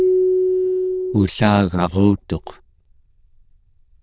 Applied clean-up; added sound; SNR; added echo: neural diffusion model UNIVERSE++.